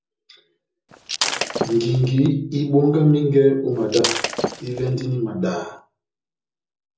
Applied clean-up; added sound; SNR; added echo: none; Shatter; 5 dB; reverberation time 0.2 s.